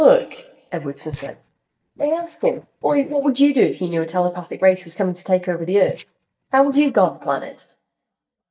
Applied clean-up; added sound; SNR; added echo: neural mask model DeepFilterNet 3.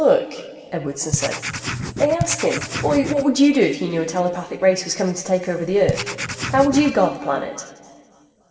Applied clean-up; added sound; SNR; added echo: none; Writing; 6 dB; reverberation time 2.2 s.